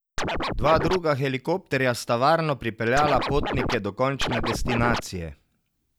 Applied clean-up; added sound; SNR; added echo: none; Scratching (performance technique); 1 dB; none.